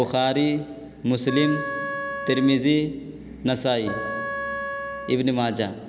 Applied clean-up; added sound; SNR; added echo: none; Wind instrument, woodwind instrument; 9 dB; none.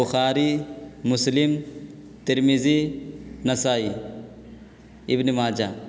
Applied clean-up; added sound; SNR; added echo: none; none; none; none.